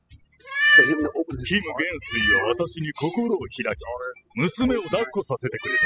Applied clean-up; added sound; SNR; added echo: classical method spectral subtraction.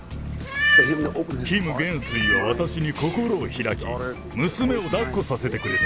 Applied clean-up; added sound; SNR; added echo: none; Meow; 2 dB; none.